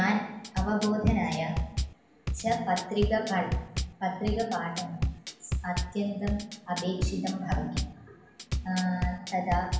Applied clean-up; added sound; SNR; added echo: none; Bass drum / Drum kit; 3 dB; reverberation time 0.8 s.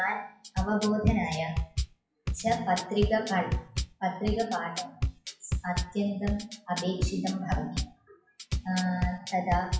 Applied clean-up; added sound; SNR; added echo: classical method WPE with log-MMSE.